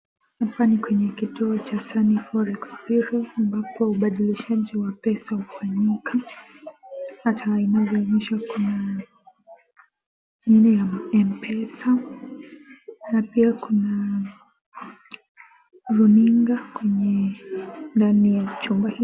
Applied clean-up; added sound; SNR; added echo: none; none; none; none.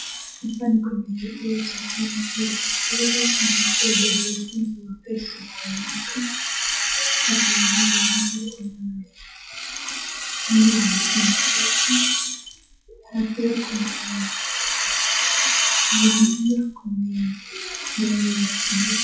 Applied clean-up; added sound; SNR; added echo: classical method WPE with log-MMSE.